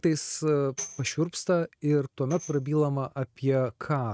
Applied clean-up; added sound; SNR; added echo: neural mask model RNNoise.